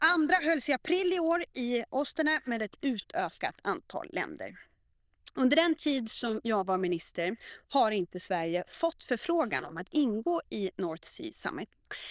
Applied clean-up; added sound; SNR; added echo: neural diffusion model UNIVERSE++.